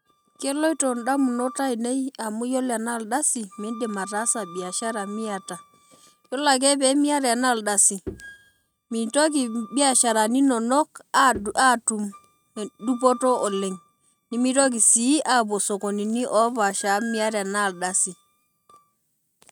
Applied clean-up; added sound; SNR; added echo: neural mask model RNNoise.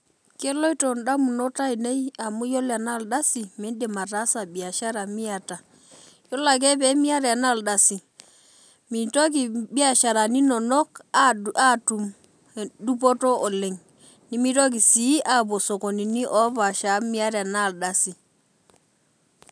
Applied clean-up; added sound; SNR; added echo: none; none; none; none.